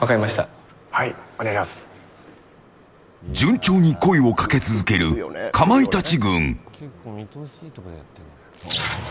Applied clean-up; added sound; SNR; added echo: none; none; none; none.